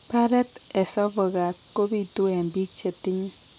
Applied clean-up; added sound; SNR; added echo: none; none; none; none.